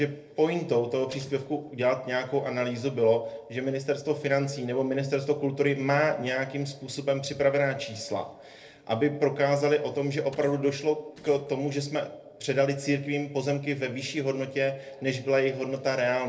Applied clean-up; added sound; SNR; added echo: neural separator model SepFormer DNS4.